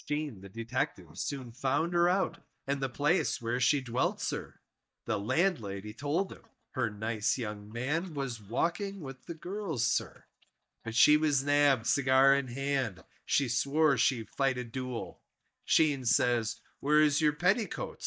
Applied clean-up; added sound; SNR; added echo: neural mask model DeepFilterNet 3.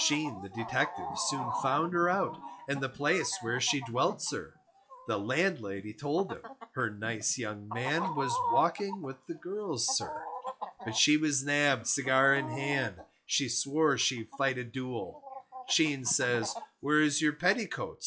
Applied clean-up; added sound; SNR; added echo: classical method log-MMSE.